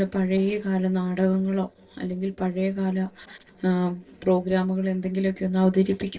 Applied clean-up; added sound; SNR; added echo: neural separator model SepFormer DNS4.